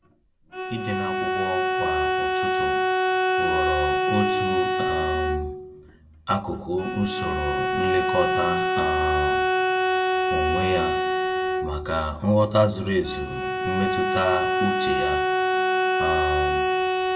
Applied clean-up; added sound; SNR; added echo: none; Bowed string instrument; -4 dB; reverberation time 1.1 s.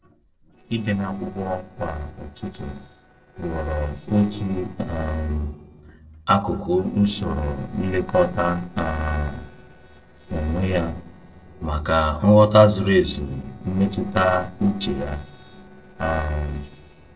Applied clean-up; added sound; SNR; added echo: neural separator model SepFormer DNS4.